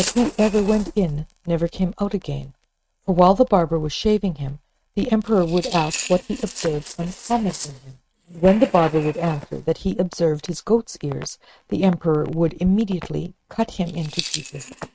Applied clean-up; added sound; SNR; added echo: neural mask model RNNoise.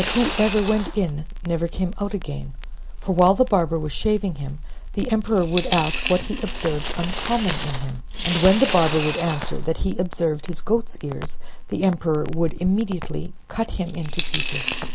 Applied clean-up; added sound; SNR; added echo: none; Crackle + Coin (dropping); 2 dB; none.